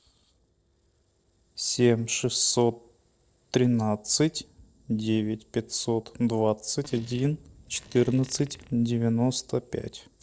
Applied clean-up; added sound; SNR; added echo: neural separator model SepFormer DNS4.